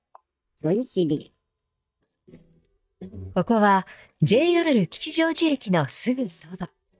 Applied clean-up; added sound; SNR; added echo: neural mask model DeepFilterNet 3.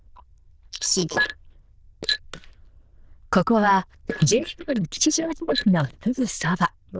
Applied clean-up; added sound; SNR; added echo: neural diffusion model UNIVERSE++.